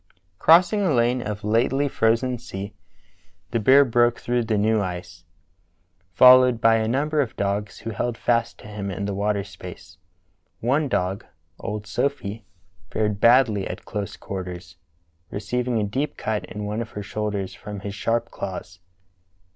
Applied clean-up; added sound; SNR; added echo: none; none; none; none.